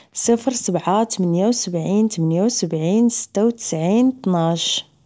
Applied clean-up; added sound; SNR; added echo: none; none; none; none.